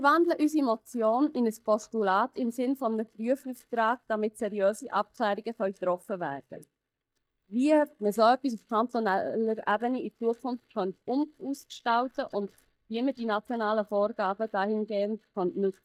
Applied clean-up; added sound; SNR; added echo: neural mask model DeepFilterNet 3.